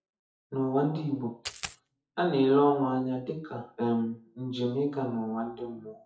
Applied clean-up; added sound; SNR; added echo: classical method WPE with log-MMSE.